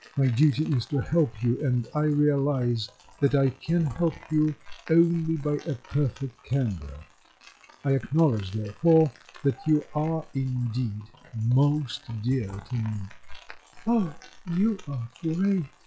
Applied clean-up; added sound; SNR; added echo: classical method log-MMSE.